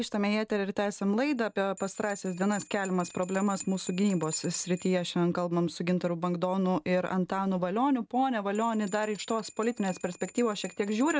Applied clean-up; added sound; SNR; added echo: neural mask model RNNoise.